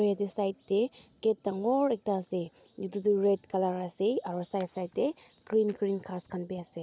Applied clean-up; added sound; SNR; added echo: none; none; none; none.